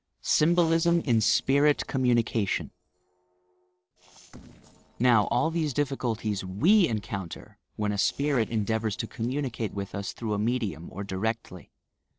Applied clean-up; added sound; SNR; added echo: neural separator model SepFormer DNS4.